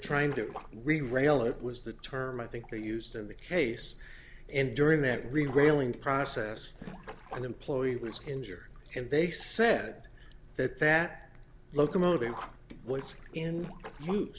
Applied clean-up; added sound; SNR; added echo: none; Sink (filling or washing); 19 dB; none.